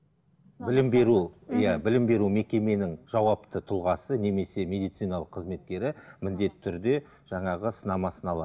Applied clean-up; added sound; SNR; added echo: none; none; none; none.